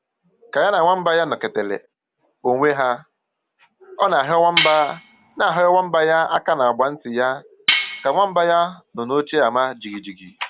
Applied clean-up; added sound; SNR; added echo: none; Cutlery, silverware; 3 dB; none.